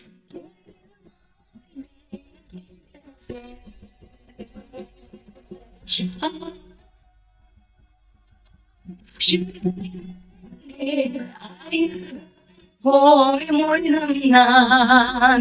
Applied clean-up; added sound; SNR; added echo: neural mask model DeepFilterNet 3.